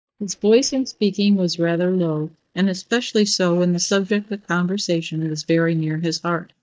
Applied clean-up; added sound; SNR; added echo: neural mask model DeepFilterNet 3.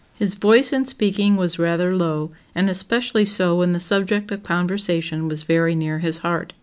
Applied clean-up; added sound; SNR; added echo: none; none; none; none.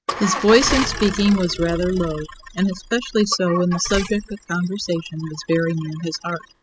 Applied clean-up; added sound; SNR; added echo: classical method spectral subtraction.